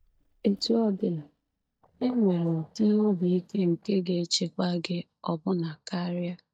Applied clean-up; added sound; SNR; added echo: neural mask model DeepFilterNet 3.